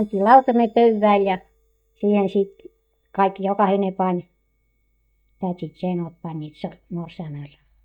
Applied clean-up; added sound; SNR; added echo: neural mask model DeepFilterNet 3.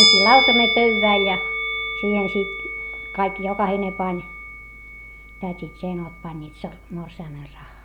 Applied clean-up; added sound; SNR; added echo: none; Musical instrument; 0 dB; none.